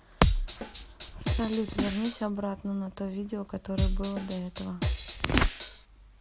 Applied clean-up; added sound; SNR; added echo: none; Drum kit; 0 dB; none.